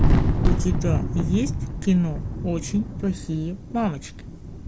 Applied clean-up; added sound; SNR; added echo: none; Thunder; -3 dB; none.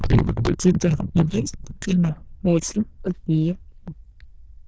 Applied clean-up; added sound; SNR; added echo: neural diffusion model UNIVERSE++.